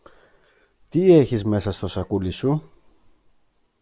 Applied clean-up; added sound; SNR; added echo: none; none; none; none.